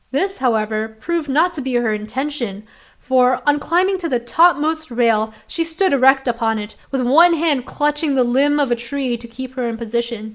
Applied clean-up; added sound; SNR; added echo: neural mask model Resemble Enhance denoiser.